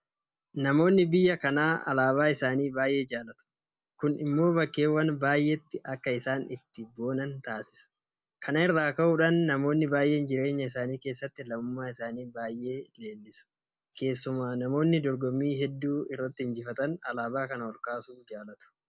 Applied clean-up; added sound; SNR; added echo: none; none; none; none.